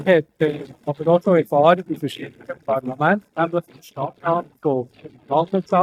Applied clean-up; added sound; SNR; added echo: neural mask model DeepFilterNet 3.